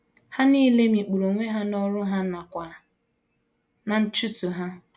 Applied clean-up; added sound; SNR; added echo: none; none; none; none.